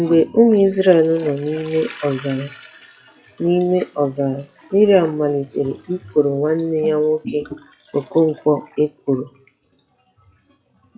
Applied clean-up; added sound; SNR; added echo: classical method WPE with log-MMSE.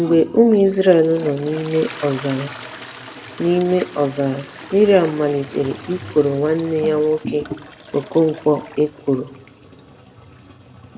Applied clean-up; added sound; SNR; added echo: none; Toilet flush; 17 dB; reverberation time 1.1 s.